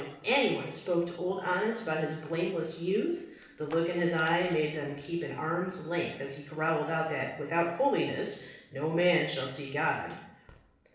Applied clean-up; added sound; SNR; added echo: neural separator model SepFormer DNS4.